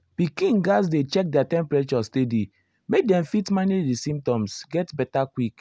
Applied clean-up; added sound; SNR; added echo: none; none; none; none.